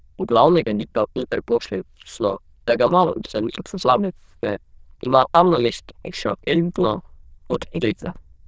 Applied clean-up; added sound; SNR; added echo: neural diffusion model UNIVERSE++.